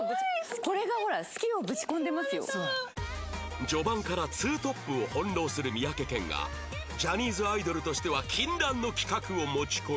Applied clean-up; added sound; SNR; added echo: none; none; none; none.